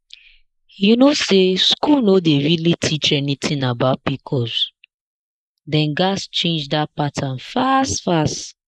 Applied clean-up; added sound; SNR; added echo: neural mask model Resemble Enhance denoiser.